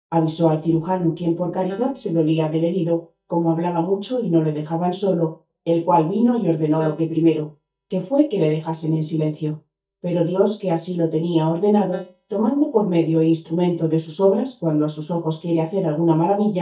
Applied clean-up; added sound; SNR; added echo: neural mask model DeepFilterNet 3.